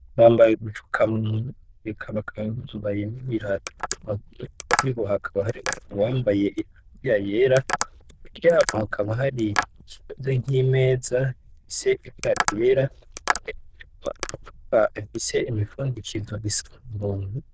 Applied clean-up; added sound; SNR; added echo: neural diffusion model UNIVERSE++.